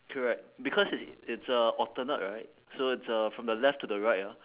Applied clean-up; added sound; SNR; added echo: none; none; none; none.